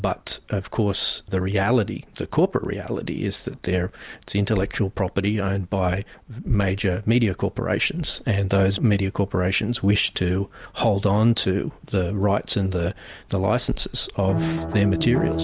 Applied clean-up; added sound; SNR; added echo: none; none; none; none.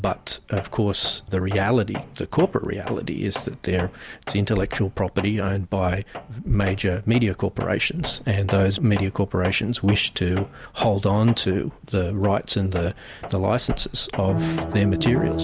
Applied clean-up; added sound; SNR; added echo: none; Tools; 16 dB; none.